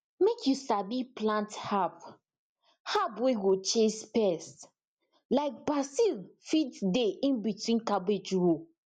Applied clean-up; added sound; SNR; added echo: none; none; none; none.